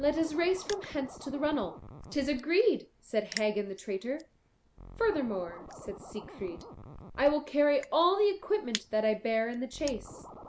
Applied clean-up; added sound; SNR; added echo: none; Crushing + Scratching (performance technique); 15 dB; none.